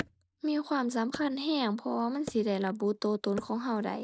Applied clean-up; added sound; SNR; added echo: neural mask model Resemble Enhance denoiser.